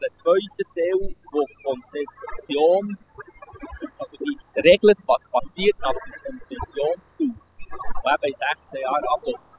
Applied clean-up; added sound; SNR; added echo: classical method spectral subtraction.